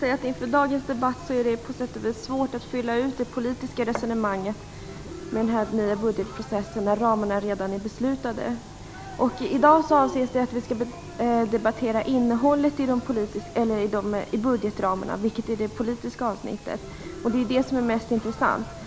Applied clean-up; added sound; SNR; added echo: none; Cheering + Mechanisms; 16 dB; none.